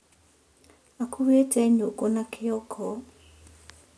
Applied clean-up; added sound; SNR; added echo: none; none; none; none.